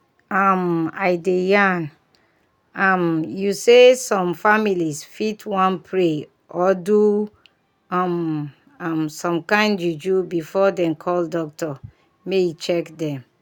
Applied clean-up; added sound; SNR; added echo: none; none; none; none.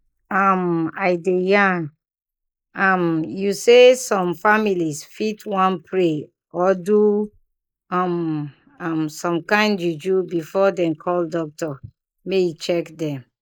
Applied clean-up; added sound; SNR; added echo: neural mask model Resemble Enhance denoiser.